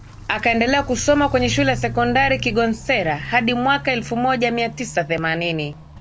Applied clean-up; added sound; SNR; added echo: none; Walk, footsteps; 12 dB; none.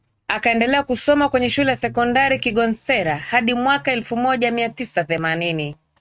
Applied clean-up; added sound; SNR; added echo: neural mask model RNNoise.